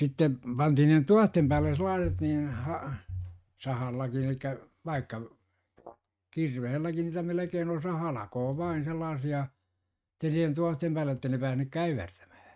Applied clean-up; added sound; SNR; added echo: neural mask model RNNoise.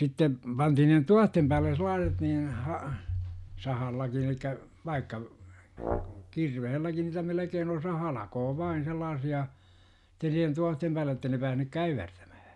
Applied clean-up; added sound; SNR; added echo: none; Brass instrument; 9 dB; none.